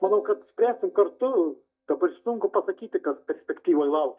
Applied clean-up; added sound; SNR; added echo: neural mask model DeepFilterNet 3.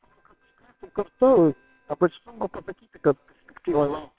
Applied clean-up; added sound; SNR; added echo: neural separator model SepFormer WHAMR!.